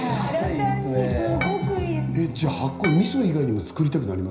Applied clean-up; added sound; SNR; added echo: none; Harp; 13 dB; reverberation time 0.5 s.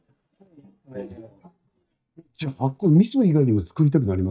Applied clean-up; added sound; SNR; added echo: neural mask model DeepFilterNet 3.